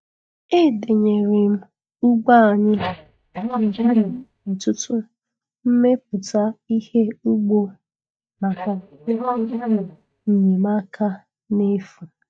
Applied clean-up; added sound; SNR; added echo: neural mask model DeepFilterNet 3.